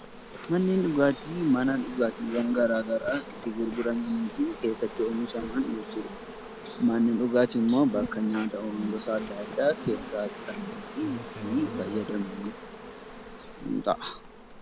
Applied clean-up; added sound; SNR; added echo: none; Insect; 11 dB; none.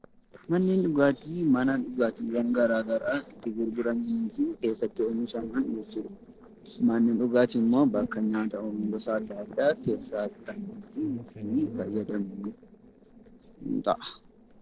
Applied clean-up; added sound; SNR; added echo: neural separator model SepFormer DNS4.